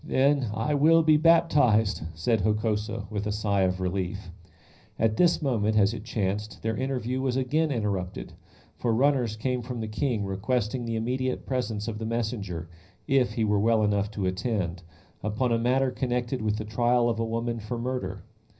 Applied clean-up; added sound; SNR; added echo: none; none; none; reverberation time 0.4 s.